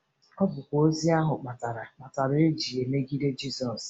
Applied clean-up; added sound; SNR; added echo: none; none; none; none.